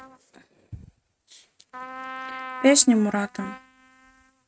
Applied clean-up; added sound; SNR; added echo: neural mask model RNNoise.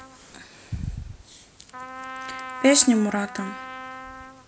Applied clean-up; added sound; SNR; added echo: none; Trumpet; 13 dB; none.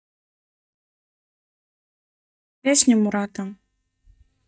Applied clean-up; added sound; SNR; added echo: neural mask model DeepFilterNet 3.